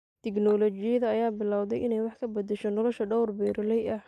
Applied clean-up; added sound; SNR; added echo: neural mask model Resemble Enhance denoiser.